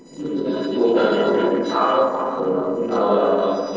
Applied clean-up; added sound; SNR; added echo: neural separator model SepFormer DNS4.